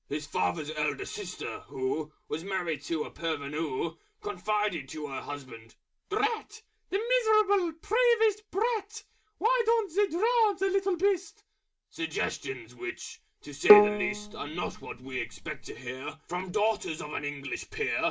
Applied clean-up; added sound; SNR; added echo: none; Bowed string instrument; -5 dB; none.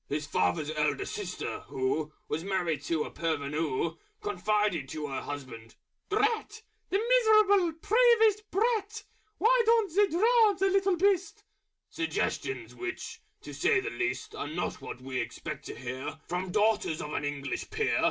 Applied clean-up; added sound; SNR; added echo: none; none; none; none.